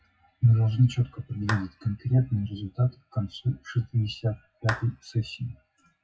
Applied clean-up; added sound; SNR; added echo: classical method WPE with log-MMSE.